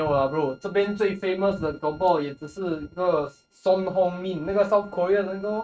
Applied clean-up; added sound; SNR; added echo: neural mask model RNNoise.